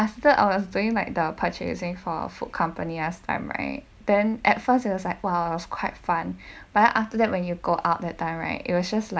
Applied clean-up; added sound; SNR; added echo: none; none; none; none.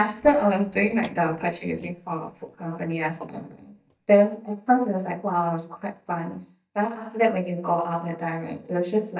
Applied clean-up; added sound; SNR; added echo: neural mask model DeepFilterNet 3.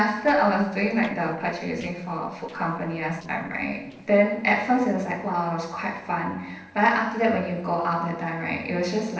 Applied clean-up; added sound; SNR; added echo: neural separator model SepFormer DNS4.